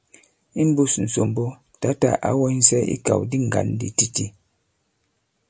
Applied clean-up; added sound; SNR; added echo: none; none; none; none.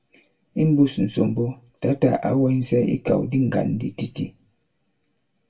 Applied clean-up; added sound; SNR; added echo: none; none; none; reverberation time 0.2 s.